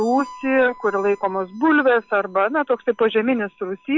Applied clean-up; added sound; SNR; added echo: classical method log-MMSE.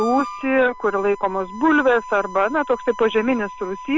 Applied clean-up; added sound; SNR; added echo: none; Harmonica; 14 dB; none.